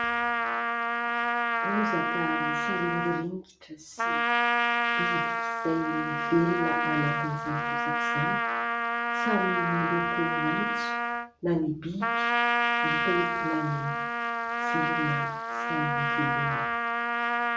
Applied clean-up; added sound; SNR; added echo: none; Trumpet; -5 dB; none.